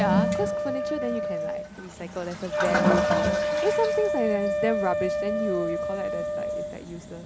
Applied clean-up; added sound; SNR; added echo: none; Wind instrument, woodwind instrument + Toilet flush; -4 dB; none.